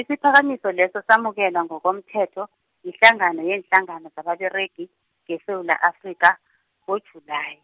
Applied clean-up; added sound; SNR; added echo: none; none; none; none.